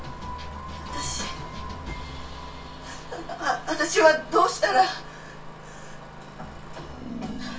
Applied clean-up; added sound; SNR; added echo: none; Engine starting; 14 dB; reverberation time 0.2 s.